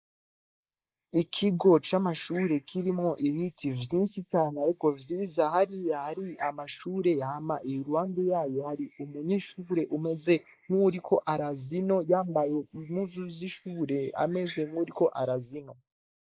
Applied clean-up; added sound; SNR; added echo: neural mask model Resemble Enhance denoiser.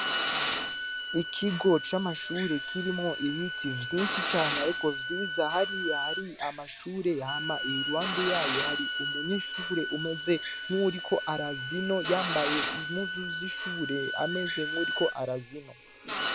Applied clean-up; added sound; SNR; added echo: none; Bowed string instrument + Drill; 0 dB; none.